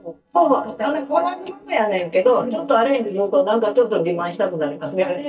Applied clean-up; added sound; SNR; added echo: neural mask model DeepFilterNet 3.